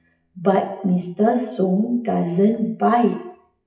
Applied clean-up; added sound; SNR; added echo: classical method WPE with log-MMSE.